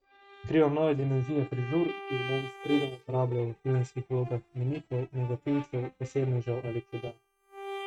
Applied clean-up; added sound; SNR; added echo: neural mask model RNNoise.